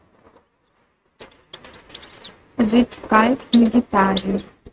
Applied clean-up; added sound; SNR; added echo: neural mask model RNNoise.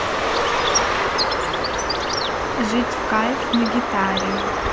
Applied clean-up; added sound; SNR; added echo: none; Bird; -5 dB; none.